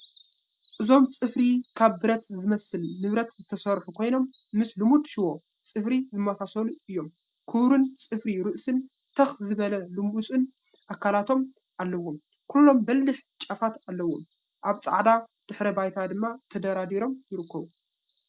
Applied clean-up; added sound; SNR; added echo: none; Bird vocalization, bird call, bird song; 7 dB; none.